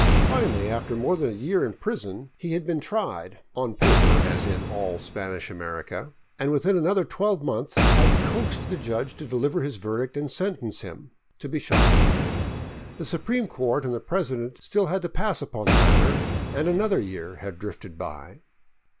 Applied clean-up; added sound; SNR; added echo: none; Boom; -2 dB; none.